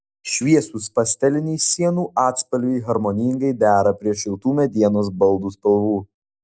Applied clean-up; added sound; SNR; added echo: none; none; none; none.